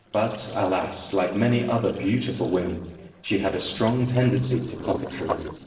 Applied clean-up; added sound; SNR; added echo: neural separator model SepFormer DNS4.